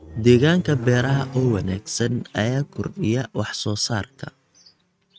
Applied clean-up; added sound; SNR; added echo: neural mask model RNNoise.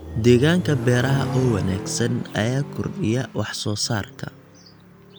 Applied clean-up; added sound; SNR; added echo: none; Accelerating, revving, vroom; 9 dB; none.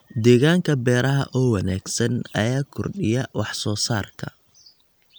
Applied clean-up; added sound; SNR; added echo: none; none; none; none.